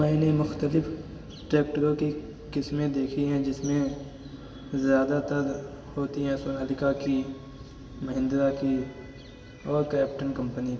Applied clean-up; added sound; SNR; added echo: none; none; none; reverberation time 2.7 s.